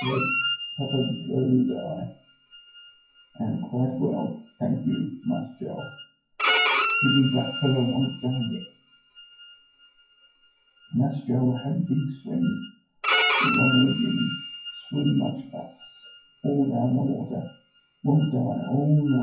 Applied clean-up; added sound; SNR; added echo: classical method WPE with log-MMSE.